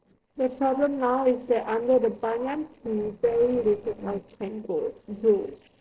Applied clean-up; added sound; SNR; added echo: neural separator model SepFormer DNS4.